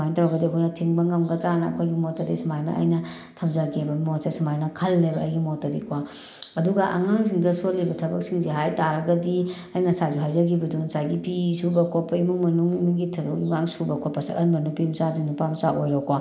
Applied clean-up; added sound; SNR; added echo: none; none; none; none.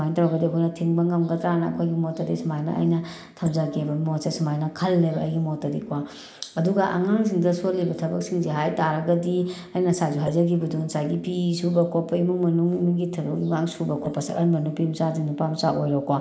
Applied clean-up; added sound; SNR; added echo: neural mask model Resemble Enhance denoiser.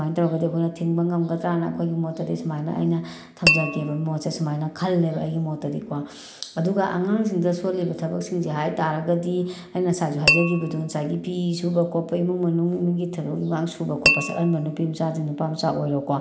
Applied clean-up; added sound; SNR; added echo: none; Tap / Glass; 1 dB; none.